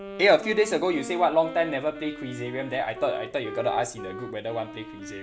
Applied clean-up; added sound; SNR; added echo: none; Wind instrument, woodwind instrument; 13 dB; none.